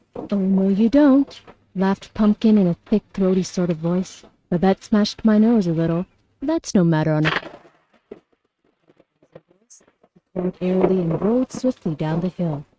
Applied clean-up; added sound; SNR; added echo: neural mask model RNNoise.